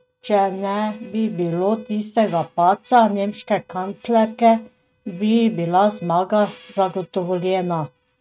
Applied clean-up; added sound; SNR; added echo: neural mask model RNNoise.